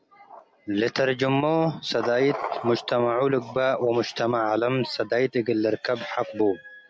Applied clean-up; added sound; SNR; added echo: none; none; none; none.